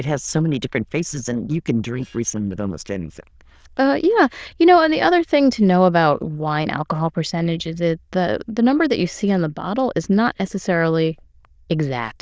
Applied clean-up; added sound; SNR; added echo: neural diffusion model UNIVERSE++.